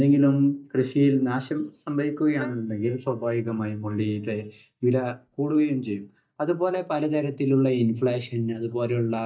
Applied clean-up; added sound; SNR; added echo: neural mask model DeepFilterNet 3.